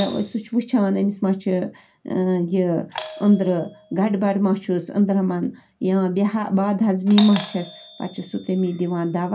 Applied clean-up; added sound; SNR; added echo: none; Doorbell; 14 dB; reverberation time 0.3 s.